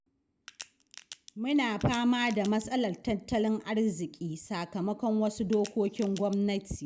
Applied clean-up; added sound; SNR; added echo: none; Crack; 13 dB; none.